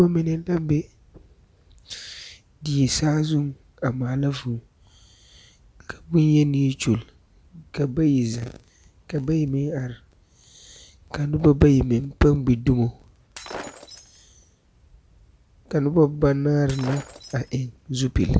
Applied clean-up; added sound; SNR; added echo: none; Shatter; 17 dB; none.